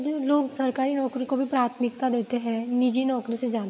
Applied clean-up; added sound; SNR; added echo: neural mask model Resemble Enhance denoiser.